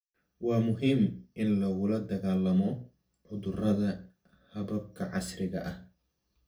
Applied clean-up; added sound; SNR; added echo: none; none; none; reverberation time 0.3 s.